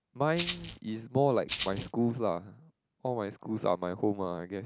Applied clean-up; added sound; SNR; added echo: none; Rattle (instrument); 1 dB; none.